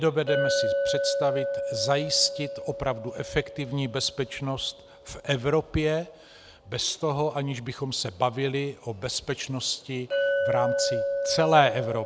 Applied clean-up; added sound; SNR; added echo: none; Chink, clink; 3 dB; none.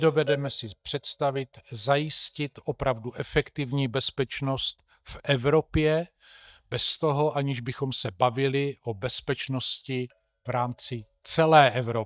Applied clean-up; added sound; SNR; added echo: neural mask model DeepFilterNet 3.